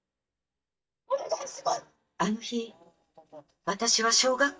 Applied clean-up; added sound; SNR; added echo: neural mask model DeepFilterNet 3.